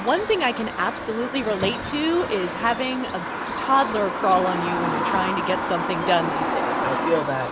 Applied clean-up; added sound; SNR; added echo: none; Bird vocalization, bird call, bird song; 3 dB; none.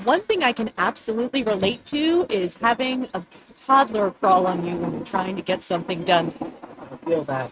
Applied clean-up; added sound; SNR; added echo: neural mask model RNNoise.